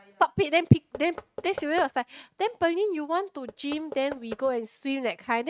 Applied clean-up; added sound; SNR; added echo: neural mask model RNNoise.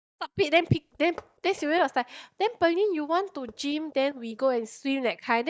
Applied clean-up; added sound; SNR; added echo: neural mask model DeepFilterNet 3.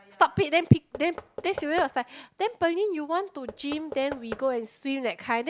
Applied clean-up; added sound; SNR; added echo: none; Knock / Wood; 16 dB; none.